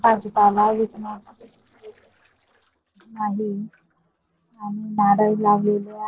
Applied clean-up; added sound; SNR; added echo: neural separator model SepFormer DNS4.